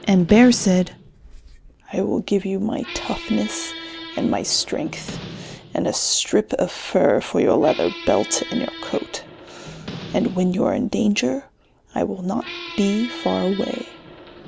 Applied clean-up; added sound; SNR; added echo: none; Squeak; 15 dB; none.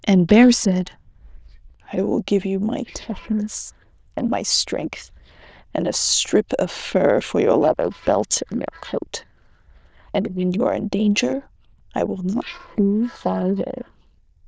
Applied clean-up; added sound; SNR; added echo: neural diffusion model UNIVERSE++.